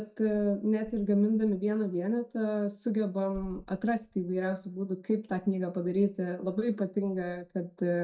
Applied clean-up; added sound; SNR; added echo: neural mask model DeepFilterNet 3.